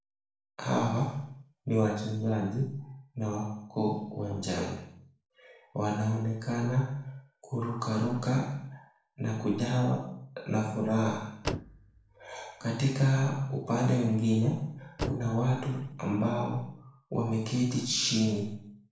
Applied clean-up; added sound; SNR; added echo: neural separator model SepFormer DNS4.